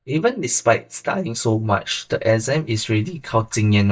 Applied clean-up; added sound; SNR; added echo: neural mask model DeepFilterNet 3.